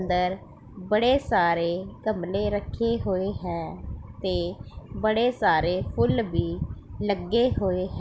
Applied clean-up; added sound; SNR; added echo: none; none; none; none.